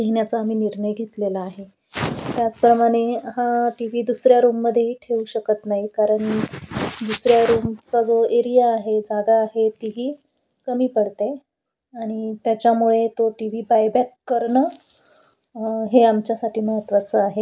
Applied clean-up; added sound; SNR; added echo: none; none; none; none.